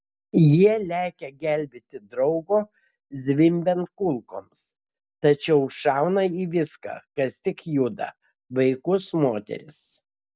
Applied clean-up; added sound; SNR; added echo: none; none; none; none.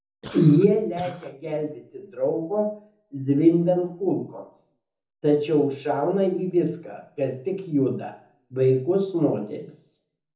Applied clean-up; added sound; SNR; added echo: none; Cough; 17 dB; reverberation time 0.6 s.